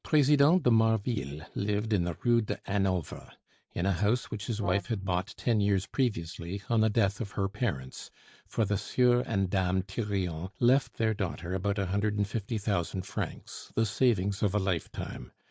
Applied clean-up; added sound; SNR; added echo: neural mask model DeepFilterNet 3.